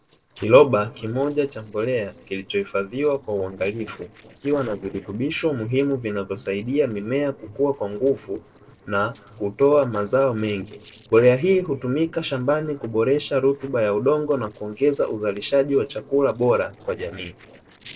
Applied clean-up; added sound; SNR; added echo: neural separator model SepFormer DNS4.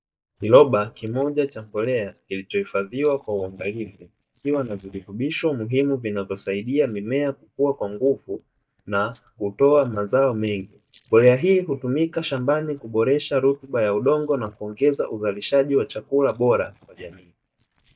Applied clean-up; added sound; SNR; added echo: neural mask model DeepFilterNet 3.